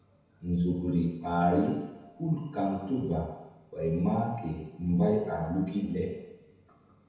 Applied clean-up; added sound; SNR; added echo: none; none; none; reverberation time 1.0 s.